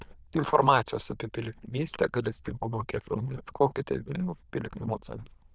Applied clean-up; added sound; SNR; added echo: neural diffusion model UNIVERSE++.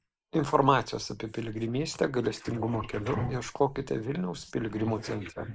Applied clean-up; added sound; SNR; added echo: neural mask model Resemble Enhance denoiser.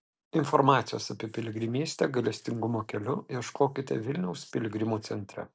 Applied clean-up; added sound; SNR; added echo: none; none; none; none.